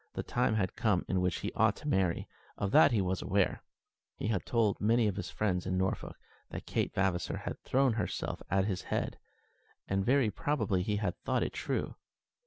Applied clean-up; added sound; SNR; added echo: none; none; none; none.